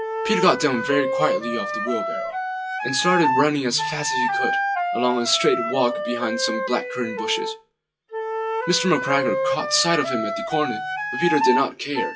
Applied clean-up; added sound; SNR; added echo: classical method WPE with log-MMSE.